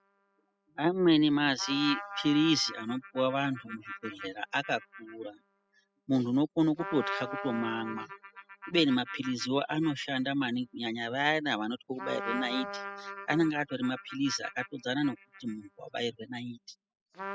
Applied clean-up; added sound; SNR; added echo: classical method spectral subtraction.